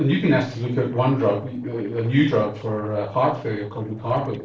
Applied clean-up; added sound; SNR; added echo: neural separator model SepFormer DNS4.